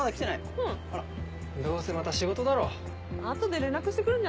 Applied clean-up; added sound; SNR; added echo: none; none; none; none.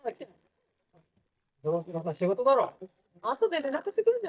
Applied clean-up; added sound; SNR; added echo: neural mask model DeepFilterNet 3.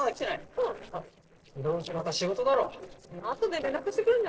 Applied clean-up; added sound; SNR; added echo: neural separator model SepFormer DNS4.